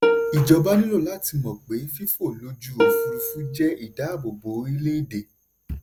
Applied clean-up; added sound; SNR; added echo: none; Plucked string instrument; 1 dB; none.